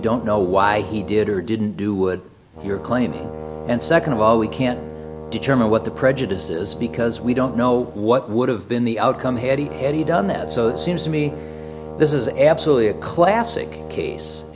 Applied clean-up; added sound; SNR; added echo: none; Brass instrument; 12 dB; none.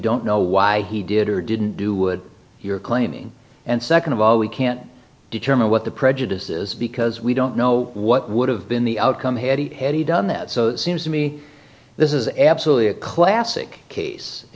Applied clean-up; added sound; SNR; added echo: none; none; none; none.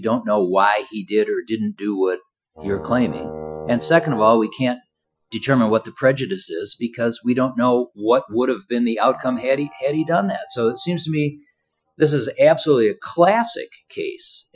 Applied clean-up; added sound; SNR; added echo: classical method Wiener filter.